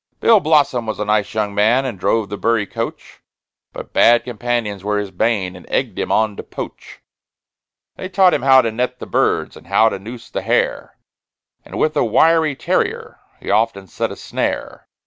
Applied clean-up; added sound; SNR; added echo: none; none; none; none.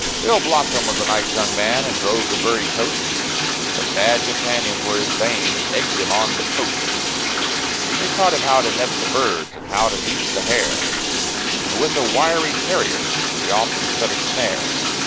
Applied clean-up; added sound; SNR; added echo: none; Bathtub (filling or washing); -2 dB; none.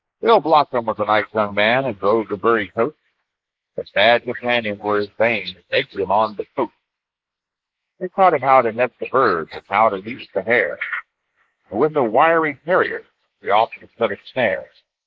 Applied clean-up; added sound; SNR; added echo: neural mask model Resemble Enhance denoiser.